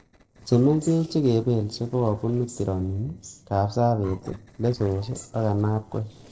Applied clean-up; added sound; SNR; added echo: neural separator model SepFormer DNS4.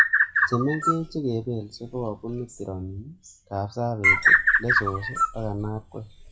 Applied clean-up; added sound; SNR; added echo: classical method WPE with log-MMSE.